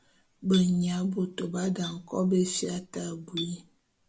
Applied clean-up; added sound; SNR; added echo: none; Chink, clink; 17 dB; none.